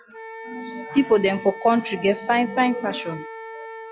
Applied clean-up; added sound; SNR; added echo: none; Wind instrument, woodwind instrument; 13 dB; none.